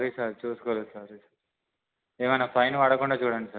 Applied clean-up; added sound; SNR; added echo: none; none; none; none.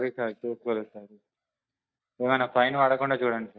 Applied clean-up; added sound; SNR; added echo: neural mask model DeepFilterNet 3.